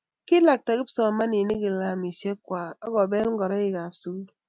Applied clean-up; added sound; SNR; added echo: none; none; none; none.